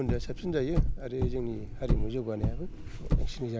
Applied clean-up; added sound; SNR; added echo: none; Car; -4 dB; none.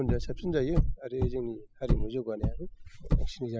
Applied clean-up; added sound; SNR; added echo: classical method spectral subtraction.